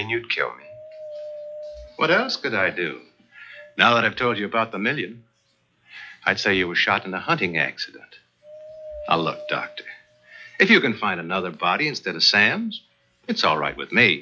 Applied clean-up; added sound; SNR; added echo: classical method log-MMSE.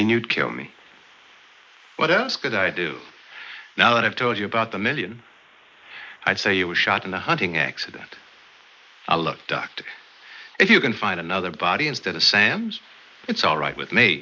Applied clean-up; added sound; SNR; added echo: neural mask model Resemble Enhance denoiser.